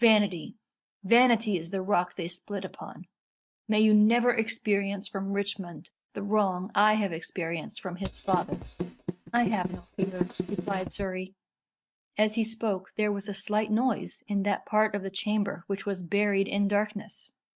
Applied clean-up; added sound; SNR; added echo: neural mask model RNNoise.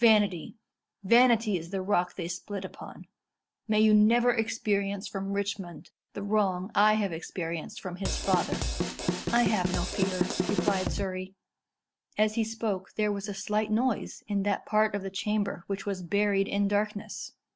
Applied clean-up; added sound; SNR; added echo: none; Drum kit; 1 dB; none.